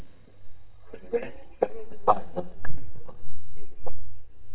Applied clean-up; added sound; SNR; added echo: neural mask model DeepFilterNet 3.